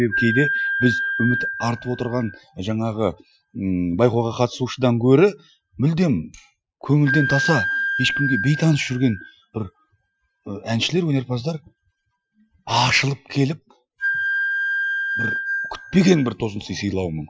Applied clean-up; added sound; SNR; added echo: classical method Wiener filter.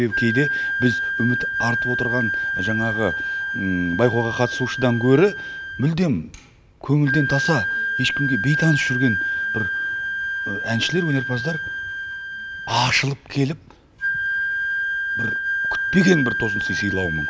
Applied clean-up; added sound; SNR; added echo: none; Wind instrument, woodwind instrument; 2 dB; none.